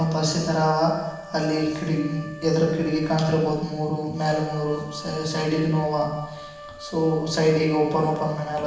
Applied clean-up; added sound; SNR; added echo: none; Wind instrument, woodwind instrument; 17 dB; reverberation time 1.1 s.